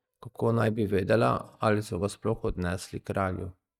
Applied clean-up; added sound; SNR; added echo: neural mask model DeepFilterNet 3.